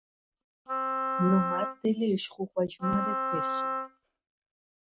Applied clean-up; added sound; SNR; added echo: neural mask model RNNoise.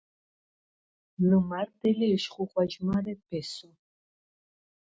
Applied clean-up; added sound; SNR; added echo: none; none; none; none.